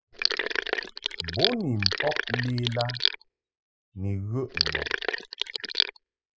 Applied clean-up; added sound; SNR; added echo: classical method spectral subtraction.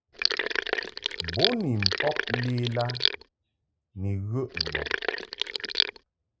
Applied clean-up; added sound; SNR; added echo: neural mask model RNNoise.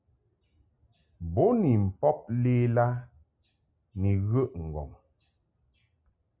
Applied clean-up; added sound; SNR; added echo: none; none; none; none.